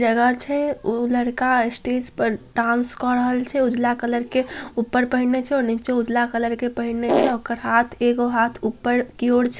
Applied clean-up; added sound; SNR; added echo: none; Fart; -1 dB; none.